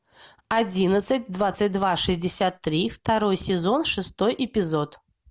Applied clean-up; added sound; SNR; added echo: none; none; none; none.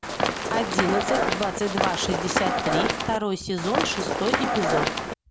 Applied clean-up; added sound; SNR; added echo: none; Run; -2 dB; none.